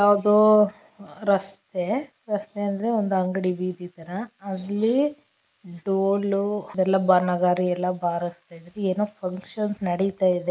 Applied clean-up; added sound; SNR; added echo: neural mask model Resemble Enhance denoiser.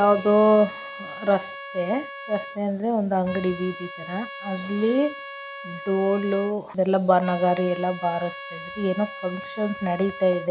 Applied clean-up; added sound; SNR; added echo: none; Trumpet; 14 dB; none.